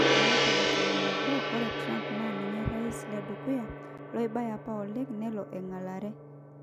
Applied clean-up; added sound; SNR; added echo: none; Gong; -4 dB; none.